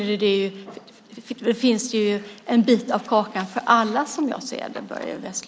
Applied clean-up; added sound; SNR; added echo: none; none; none; none.